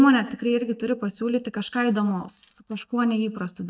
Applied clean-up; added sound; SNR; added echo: neural mask model DeepFilterNet 3.